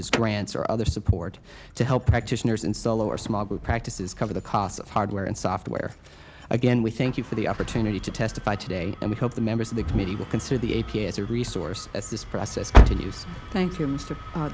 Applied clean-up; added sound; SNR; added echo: none; Engine starting; 3 dB; none.